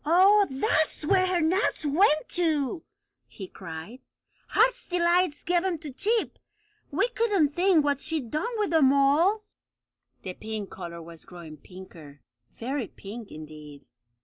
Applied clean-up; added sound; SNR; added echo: none; none; none; none.